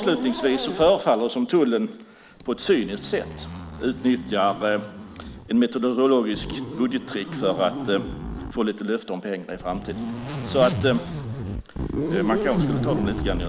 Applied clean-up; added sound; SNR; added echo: none; Zipper (clothing); 7 dB; none.